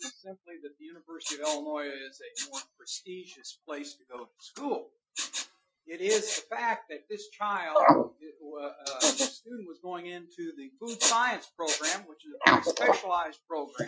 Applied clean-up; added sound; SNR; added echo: classical method Wiener filter.